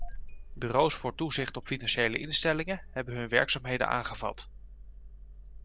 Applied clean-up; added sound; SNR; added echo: none; Engine starting; 11 dB; none.